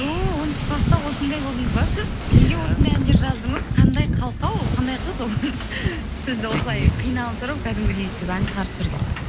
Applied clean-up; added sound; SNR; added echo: none; Wind / Ocean; -4 dB; none.